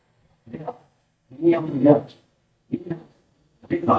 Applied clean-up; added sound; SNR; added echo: neural mask model DeepFilterNet 3.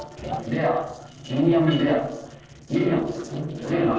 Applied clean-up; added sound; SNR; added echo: neural separator model SepFormer DNS4.